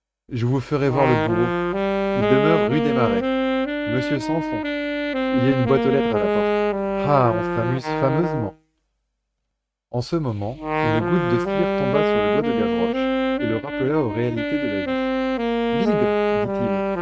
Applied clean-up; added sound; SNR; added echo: neural mask model RNNoise.